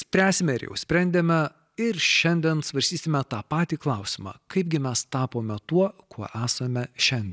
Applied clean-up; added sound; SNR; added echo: none; none; none; none.